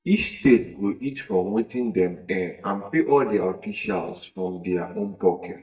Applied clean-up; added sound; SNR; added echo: neural mask model DeepFilterNet 3.